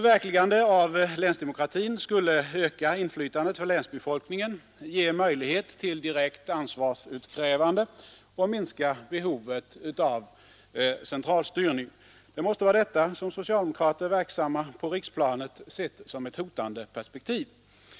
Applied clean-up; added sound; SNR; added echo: none; none; none; none.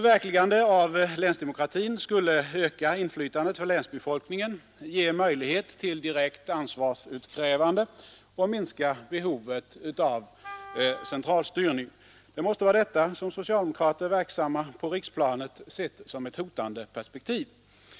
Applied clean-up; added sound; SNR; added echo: none; Wind instrument, woodwind instrument; 17 dB; none.